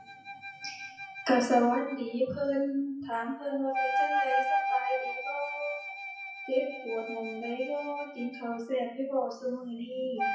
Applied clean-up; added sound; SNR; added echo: classical method WPE with log-MMSE.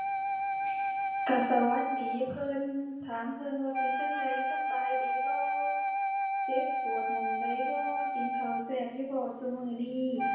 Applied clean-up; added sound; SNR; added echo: none; Wind instrument, woodwind instrument; -2 dB; reverberation time 0.9 s.